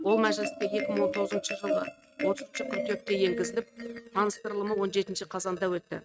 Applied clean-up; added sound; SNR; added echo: neural mask model RNNoise.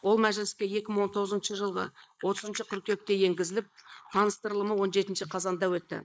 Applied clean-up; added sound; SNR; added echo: neural mask model Resemble Enhance denoiser.